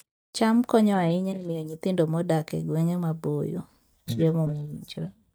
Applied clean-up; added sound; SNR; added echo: neural mask model DeepFilterNet 3.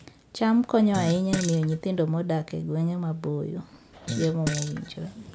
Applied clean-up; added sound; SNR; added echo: none; Fart; 8 dB; none.